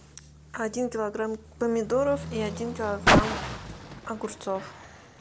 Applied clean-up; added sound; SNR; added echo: none; Car; 0 dB; none.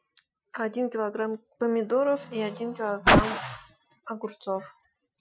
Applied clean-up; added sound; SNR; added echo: classical method Wiener filter.